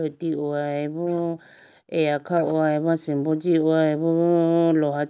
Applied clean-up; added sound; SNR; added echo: neural mask model Resemble Enhance denoiser.